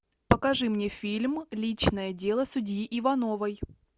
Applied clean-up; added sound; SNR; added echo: none; none; none; none.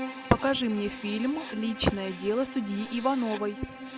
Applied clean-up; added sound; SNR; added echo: none; Bowed string instrument + Writing; 11 dB; none.